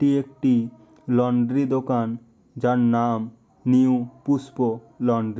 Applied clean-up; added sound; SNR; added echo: none; none; none; none.